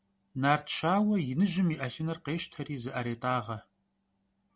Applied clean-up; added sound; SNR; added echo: none; none; none; none.